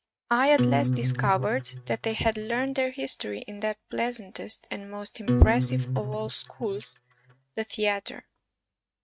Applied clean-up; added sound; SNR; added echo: neural mask model RNNoise.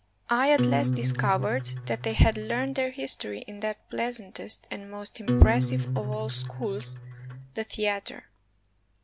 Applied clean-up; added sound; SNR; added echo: none; Acoustic guitar; 2 dB; none.